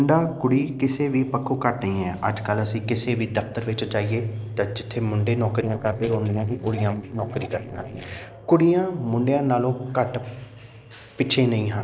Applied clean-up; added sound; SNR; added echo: neural separator model SepFormer DNS4.